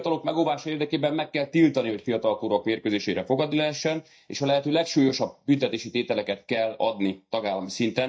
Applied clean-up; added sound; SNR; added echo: neural mask model DeepFilterNet 3.